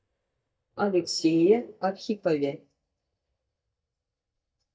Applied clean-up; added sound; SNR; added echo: neural mask model DeepFilterNet 3.